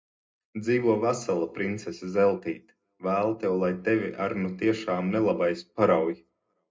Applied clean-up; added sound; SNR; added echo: none; none; none; reverberation time 0.2 s.